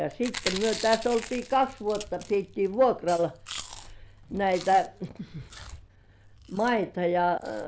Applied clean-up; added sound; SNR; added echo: none; Chewing, mastication + Hi-hat; 14 dB; none.